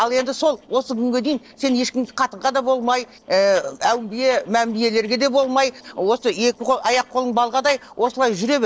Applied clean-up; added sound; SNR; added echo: neural separator model SepFormer DNS4.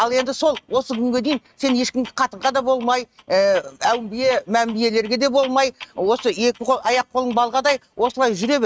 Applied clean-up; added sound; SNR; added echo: neural mask model RNNoise.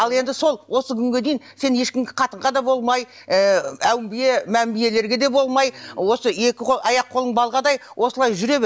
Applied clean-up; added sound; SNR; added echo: none; none; none; none.